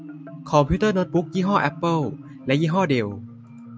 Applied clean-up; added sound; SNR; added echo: none; Marimba, xylophone; 15 dB; none.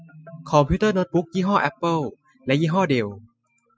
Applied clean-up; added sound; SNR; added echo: classical method spectral subtraction.